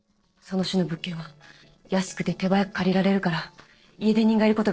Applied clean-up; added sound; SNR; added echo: neural separator model SepFormer DNS4.